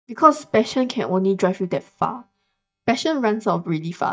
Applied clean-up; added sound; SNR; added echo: neural mask model DeepFilterNet 3.